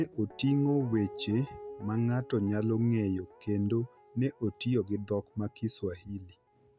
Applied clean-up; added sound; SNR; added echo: none; Guitar; 19 dB; none.